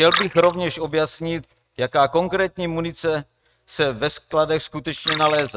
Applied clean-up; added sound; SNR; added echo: neural mask model RNNoise.